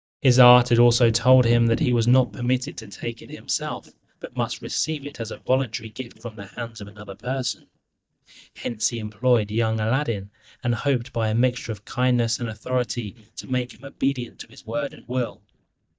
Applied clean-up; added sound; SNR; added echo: neural mask model DeepFilterNet 3.